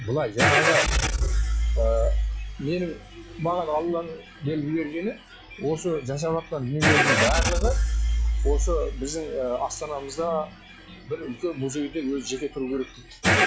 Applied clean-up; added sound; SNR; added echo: classical method log-MMSE.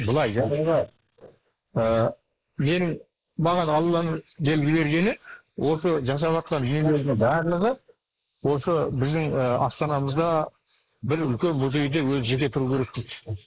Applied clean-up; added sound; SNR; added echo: neural mask model Resemble Enhance denoiser.